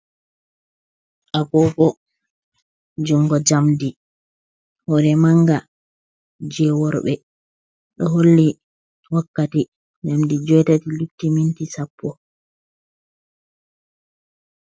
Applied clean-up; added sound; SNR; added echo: none; none; none; none.